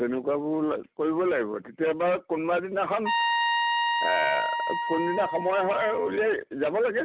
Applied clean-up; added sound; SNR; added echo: none; Trumpet; 1 dB; none.